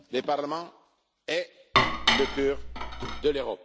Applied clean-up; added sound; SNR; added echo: none; Dishes, pots, and pans; -4 dB; none.